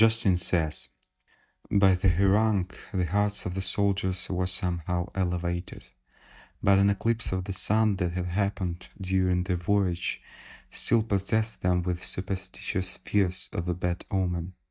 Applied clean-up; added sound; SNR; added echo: neural mask model DeepFilterNet 3.